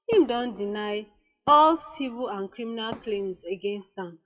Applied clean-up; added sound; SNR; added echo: classical method WPE with log-MMSE.